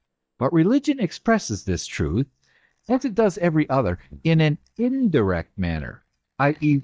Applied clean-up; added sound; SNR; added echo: neural mask model DeepFilterNet 3.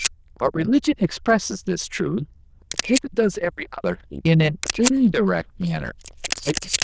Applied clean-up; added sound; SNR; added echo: neural diffusion model UNIVERSE++.